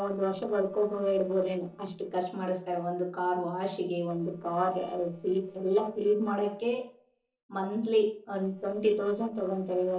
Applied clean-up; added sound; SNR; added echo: neural separator model SepFormer DNS4.